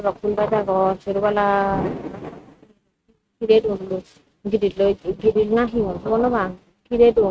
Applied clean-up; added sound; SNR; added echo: neural mask model RNNoise.